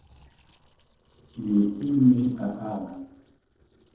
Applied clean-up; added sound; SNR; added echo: neural separator model SepFormer DNS4.